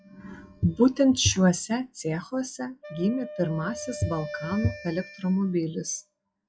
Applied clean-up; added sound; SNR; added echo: classical method log-MMSE.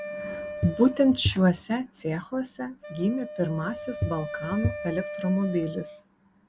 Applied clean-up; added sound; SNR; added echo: none; Wind instrument, woodwind instrument + Walk, footsteps / Bird vocalization, bird call, bird song; 7 dB; none.